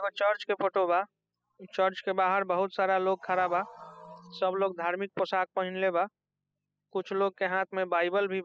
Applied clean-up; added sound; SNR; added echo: classical method spectral subtraction.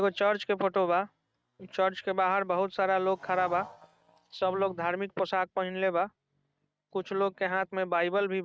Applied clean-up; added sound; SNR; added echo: neural mask model RNNoise.